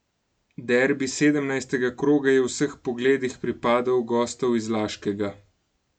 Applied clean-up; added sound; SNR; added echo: none; none; none; none.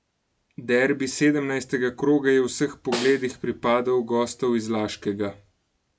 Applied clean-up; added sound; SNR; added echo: none; Snare drum; 10 dB; none.